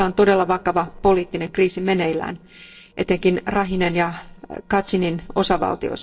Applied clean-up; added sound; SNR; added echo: neural separator model SepFormer DNS4.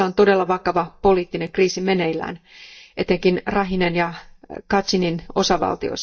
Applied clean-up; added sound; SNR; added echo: neural mask model DeepFilterNet 3.